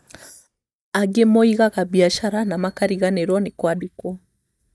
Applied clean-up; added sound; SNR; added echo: neural mask model DeepFilterNet 3.